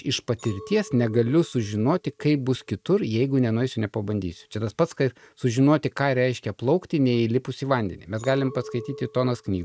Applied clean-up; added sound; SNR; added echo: neural mask model RNNoise.